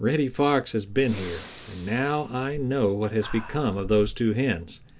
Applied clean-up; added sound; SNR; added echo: none; Breathing; 14 dB; none.